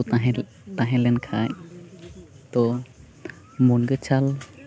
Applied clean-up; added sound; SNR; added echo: none; none; none; none.